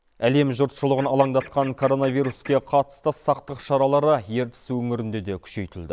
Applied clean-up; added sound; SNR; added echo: neural mask model Resemble Enhance denoiser.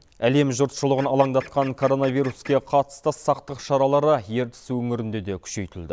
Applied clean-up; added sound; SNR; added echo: none; Printer; 20 dB; none.